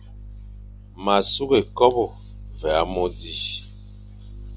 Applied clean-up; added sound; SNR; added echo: none; none; none; none.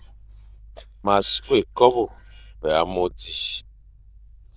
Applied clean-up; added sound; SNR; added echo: neural diffusion model UNIVERSE++.